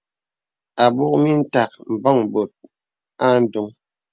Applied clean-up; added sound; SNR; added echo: none; none; none; none.